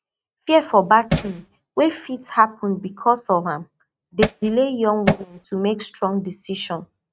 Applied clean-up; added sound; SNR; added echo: neural mask model RNNoise.